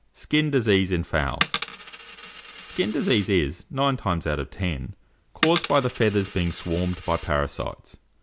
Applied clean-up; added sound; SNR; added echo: none; Coin (dropping); 10 dB; none.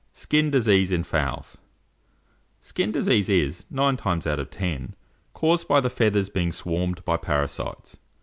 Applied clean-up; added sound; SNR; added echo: none; none; none; none.